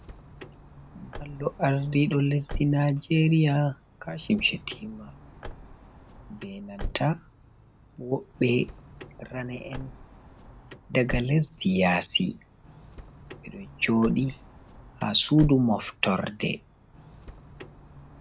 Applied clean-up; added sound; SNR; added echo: none; Car; 14 dB; none.